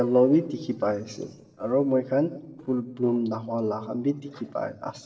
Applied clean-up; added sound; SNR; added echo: neural separator model SepFormer DNS4.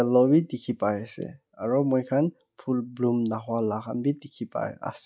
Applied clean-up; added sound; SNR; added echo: none; none; none; none.